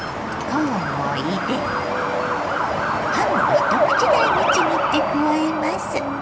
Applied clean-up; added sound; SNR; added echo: none; Truck; -4 dB; reverberation time 1.6 s.